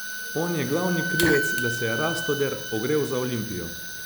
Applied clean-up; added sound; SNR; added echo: none; Wind instrument, woodwind instrument + Fire; 3 dB; none.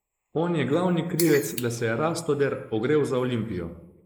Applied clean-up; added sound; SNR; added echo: neural mask model Resemble Enhance denoiser.